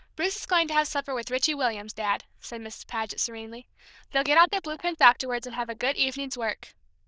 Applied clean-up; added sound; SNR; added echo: neural diffusion model UNIVERSE++.